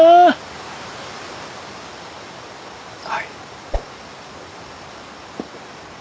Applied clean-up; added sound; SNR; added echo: none; Whoosh, swoosh, swish; 6 dB; none.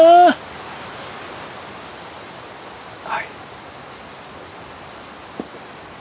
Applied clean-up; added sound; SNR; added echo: none; none; none; none.